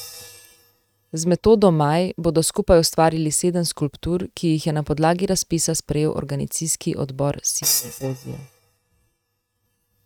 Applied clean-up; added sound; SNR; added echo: neural mask model RNNoise.